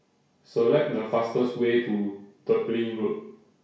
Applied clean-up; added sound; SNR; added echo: none; none; none; reverberation time 0.6 s.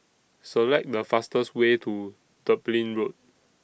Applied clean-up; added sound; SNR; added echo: none; none; none; none.